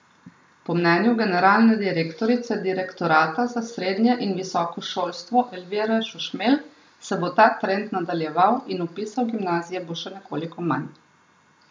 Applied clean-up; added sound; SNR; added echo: none; none; none; none.